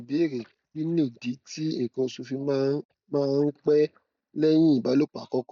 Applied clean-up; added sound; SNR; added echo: neural mask model DeepFilterNet 3.